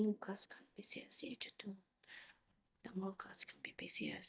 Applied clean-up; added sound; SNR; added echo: neural mask model DeepFilterNet 3.